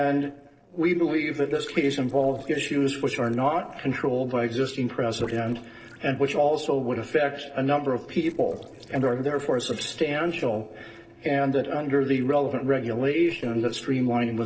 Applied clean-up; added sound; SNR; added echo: neural separator model SepFormer DNS4.